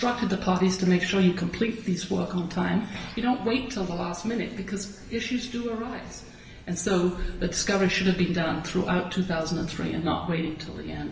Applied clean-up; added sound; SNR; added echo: none; none; none; reverberation time 1.1 s.